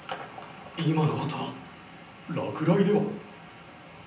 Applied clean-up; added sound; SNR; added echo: none; none; none; reverberation time 0.6 s.